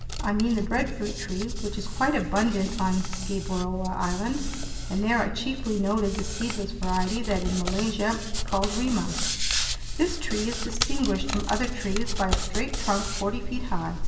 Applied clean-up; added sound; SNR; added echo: none; Hands; 1 dB; reverberation time 1.1 s.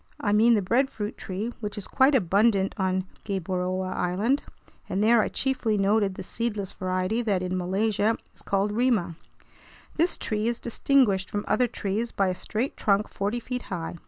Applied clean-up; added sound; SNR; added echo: none; none; none; none.